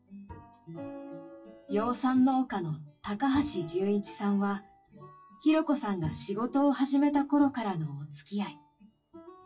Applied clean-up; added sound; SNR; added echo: classical method WPE with log-MMSE.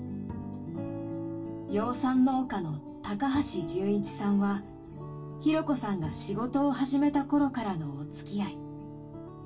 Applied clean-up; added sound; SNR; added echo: none; Bowed string instrument; 19 dB; reverberation time 0.2 s.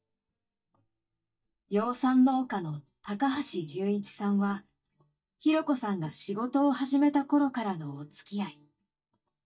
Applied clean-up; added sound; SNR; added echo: neural mask model DeepFilterNet 3.